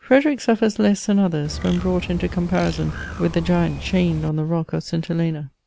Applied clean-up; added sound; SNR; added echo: none; Bird; 10 dB; none.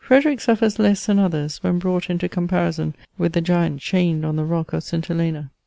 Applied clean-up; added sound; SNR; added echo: none; none; none; none.